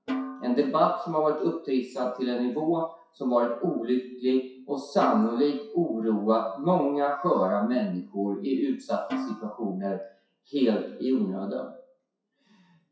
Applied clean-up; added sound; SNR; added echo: classical method WPE with log-MMSE.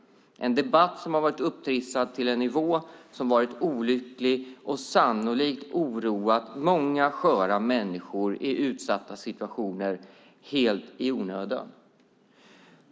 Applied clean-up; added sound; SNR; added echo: none; none; none; none.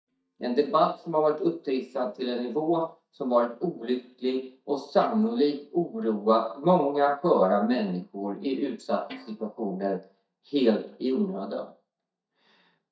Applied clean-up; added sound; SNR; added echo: neural mask model DeepFilterNet 3.